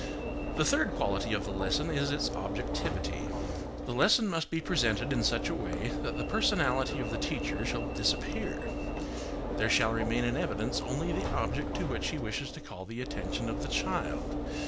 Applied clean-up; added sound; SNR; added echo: none; Alarm / Engine / Train; 1 dB; none.